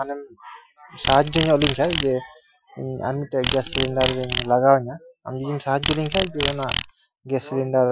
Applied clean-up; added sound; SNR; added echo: classical method Wiener filter.